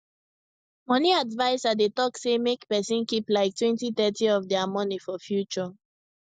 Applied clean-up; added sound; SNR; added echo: none; none; none; none.